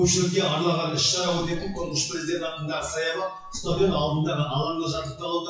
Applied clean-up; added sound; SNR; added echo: classical method WPE with log-MMSE.